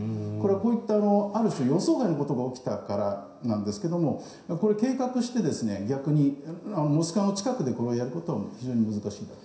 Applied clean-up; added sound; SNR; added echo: none; none; none; reverberation time 0.7 s.